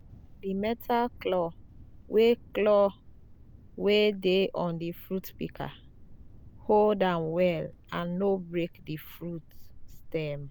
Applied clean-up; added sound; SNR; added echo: none; Thunder; 19 dB; none.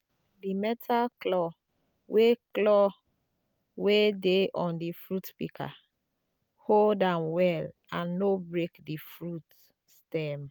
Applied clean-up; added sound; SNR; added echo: none; none; none; none.